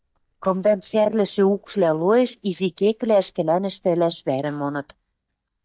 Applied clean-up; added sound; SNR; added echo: neural mask model DeepFilterNet 3.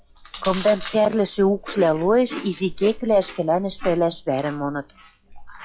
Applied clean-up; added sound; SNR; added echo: classical method log-MMSE.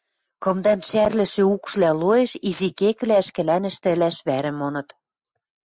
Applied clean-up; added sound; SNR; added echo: none; none; none; none.